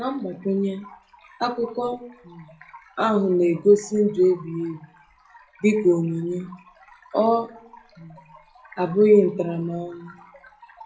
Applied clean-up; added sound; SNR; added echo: classical method WPE with log-MMSE.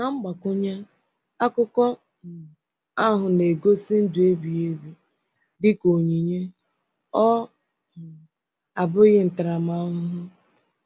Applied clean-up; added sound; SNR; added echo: none; none; none; none.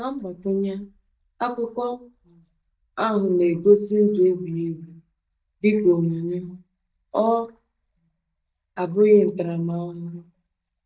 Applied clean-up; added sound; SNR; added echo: neural mask model DeepFilterNet 3.